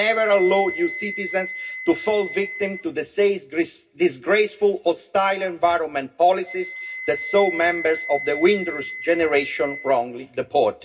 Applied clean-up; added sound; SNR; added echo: none; Wind instrument, woodwind instrument; 12 dB; reverberation time 0.4 s.